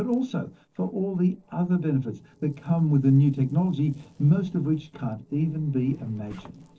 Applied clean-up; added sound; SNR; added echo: neural separator model SepFormer DNS4.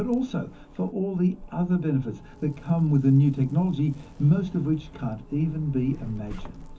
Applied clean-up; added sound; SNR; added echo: none; Zipper (clothing); 18 dB; reverberation time 0.3 s.